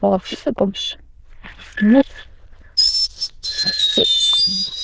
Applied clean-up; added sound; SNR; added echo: neural diffusion model UNIVERSE++.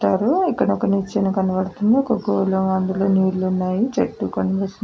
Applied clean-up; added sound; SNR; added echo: none; none; none; none.